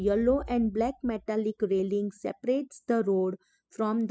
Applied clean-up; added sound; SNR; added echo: classical method spectral subtraction.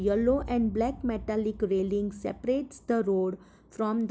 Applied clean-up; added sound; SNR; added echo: none; Boom; 17 dB; none.